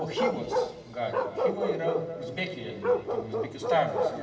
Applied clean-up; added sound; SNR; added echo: none; Bark; -2 dB; reverberation time 2.0 s.